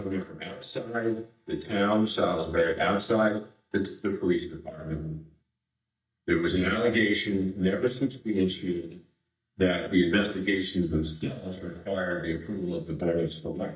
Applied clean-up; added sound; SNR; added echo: neural mask model DeepFilterNet 3.